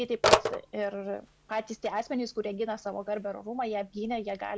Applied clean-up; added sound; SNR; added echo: none; Telephone; 0 dB; none.